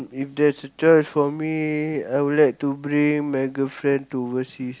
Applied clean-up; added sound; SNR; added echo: none; none; none; none.